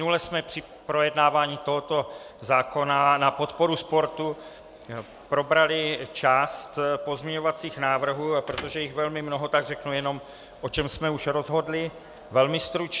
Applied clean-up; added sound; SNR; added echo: none; Thump, thud; 18 dB; none.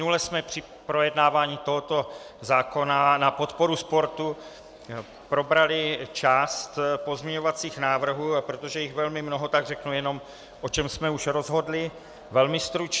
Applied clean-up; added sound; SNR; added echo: none; none; none; none.